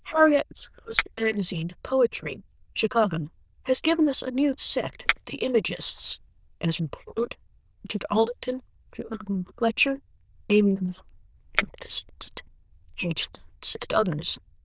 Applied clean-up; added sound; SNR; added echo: neural diffusion model UNIVERSE++.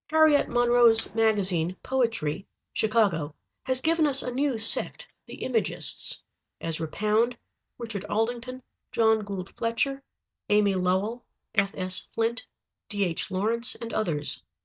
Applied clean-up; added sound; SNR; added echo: neural mask model DeepFilterNet 3.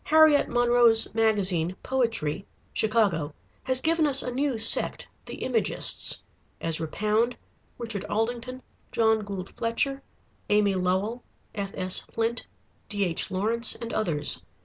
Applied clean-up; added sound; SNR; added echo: none; none; none; none.